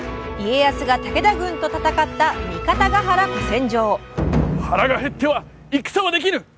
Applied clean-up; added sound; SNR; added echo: none; none; none; none.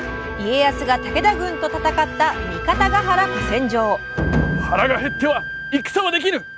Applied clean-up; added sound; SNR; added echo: none; Wind instrument, woodwind instrument; 11 dB; none.